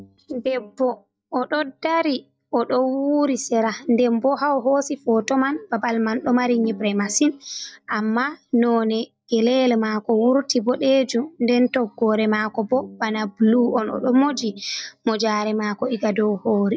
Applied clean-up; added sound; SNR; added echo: neural mask model DeepFilterNet 3.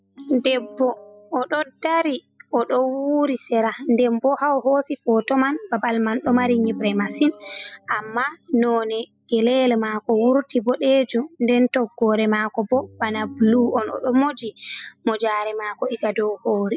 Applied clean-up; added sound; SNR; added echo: classical method spectral subtraction.